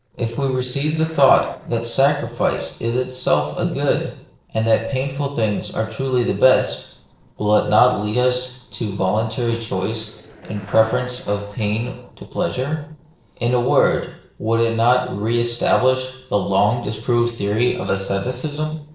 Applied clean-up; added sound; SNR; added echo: neural separator model SepFormer DNS4.